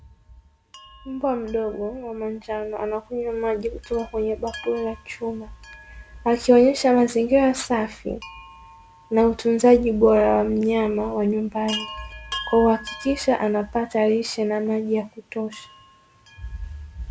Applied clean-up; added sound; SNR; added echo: none; Chime; 20 dB; none.